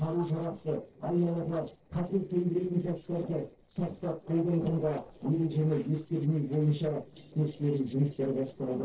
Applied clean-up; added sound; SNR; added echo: neural separator model SepFormer DNS4.